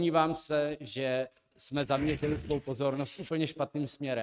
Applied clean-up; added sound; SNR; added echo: neural mask model RNNoise.